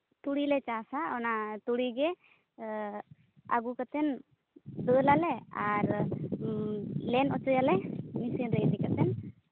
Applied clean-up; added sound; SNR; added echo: none; none; none; none.